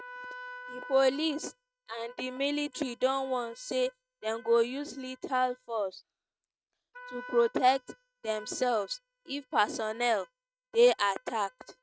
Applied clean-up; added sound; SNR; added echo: neural mask model RNNoise.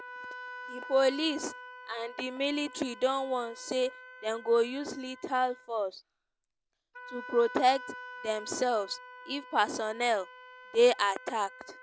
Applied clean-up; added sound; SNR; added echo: none; Wind instrument, woodwind instrument; 16 dB; none.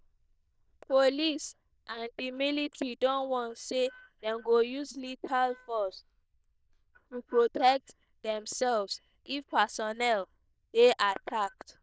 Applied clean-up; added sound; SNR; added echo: neural diffusion model UNIVERSE++.